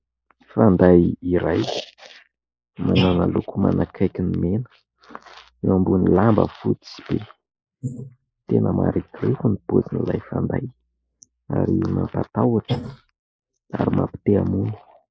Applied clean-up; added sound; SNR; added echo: neural mask model Resemble Enhance denoiser.